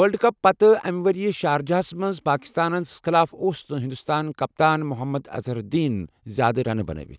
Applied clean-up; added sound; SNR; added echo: none; none; none; none.